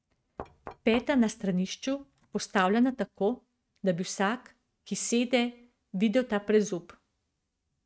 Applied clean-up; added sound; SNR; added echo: neural mask model RNNoise.